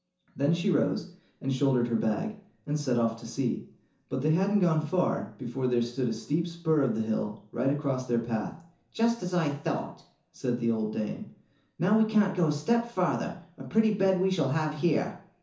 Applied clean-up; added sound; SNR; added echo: none; none; none; reverberation time 0.9 s.